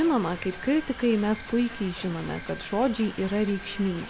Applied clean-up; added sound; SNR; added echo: none; Mechanisms; 14 dB; none.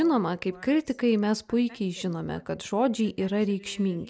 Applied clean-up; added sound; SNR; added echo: none; none; none; none.